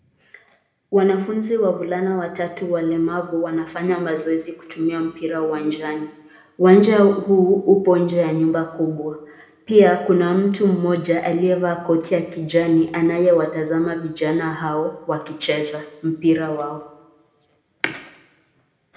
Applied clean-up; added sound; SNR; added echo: none; none; none; reverberation time 0.7 s.